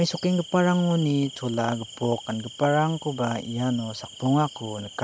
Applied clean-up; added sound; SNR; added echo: none; none; none; none.